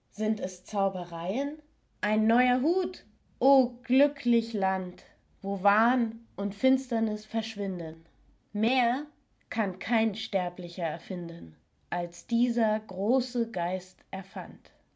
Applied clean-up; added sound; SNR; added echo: none; none; none; none.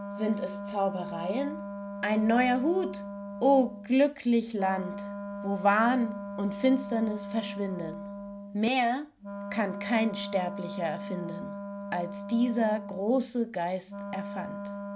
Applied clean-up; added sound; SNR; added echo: none; Wind instrument, woodwind instrument; 9 dB; none.